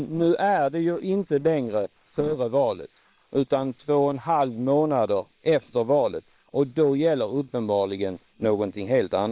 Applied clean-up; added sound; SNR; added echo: neural separator model SepFormer WHAM!.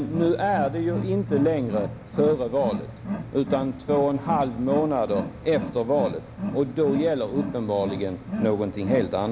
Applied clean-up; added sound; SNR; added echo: none; Wild animals; 7 dB; none.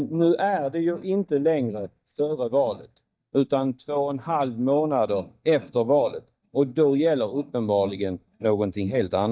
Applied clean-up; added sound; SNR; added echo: neural mask model DeepFilterNet 3.